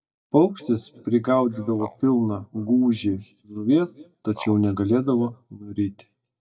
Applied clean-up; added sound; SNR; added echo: neural mask model DeepFilterNet 3.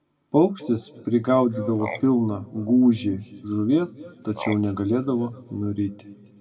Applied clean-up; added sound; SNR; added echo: none; Frog; 17 dB; reverberation time 2.0 s.